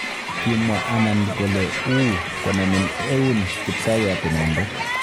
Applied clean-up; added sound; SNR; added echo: none; Crowd; 4 dB; none.